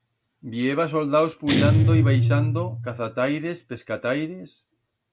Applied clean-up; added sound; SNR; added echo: none; Guitar; -1 dB; none.